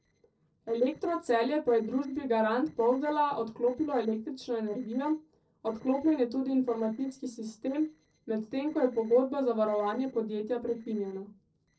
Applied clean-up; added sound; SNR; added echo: neural separator model SepFormer DNS4.